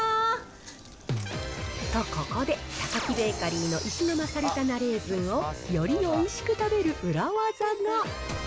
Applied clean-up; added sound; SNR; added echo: none; Knock; 19 dB; none.